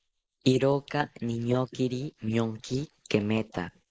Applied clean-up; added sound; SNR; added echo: neural mask model Resemble Enhance denoiser.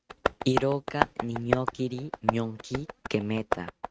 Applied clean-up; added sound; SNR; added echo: neural mask model RNNoise.